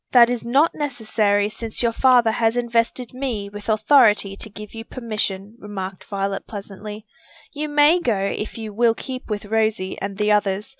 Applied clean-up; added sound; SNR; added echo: none; none; none; none.